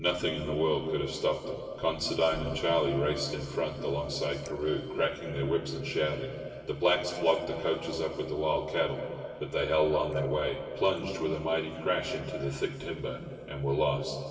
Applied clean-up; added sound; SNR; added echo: neural separator model SepFormer DNS4.